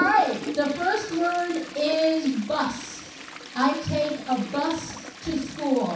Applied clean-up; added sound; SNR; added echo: none; Toilet flush; 12 dB; reverberation time 0.7 s.